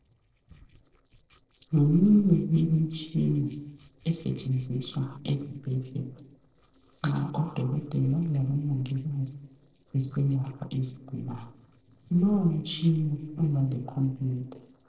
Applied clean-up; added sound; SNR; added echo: neural separator model SepFormer DNS4.